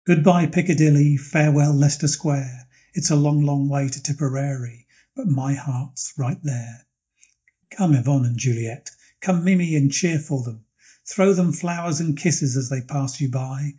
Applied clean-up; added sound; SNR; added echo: neural mask model DeepFilterNet 3.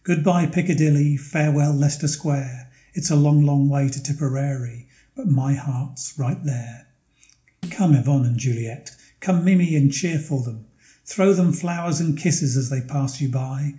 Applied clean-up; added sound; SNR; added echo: none; Snare drum; 19 dB; reverberation time 0.4 s.